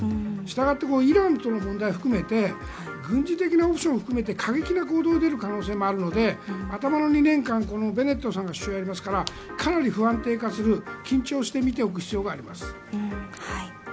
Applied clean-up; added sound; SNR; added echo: none; none; none; none.